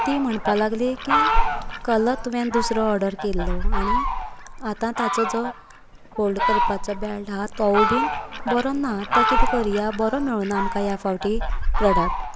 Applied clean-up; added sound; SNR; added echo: none; Fowl; -1 dB; none.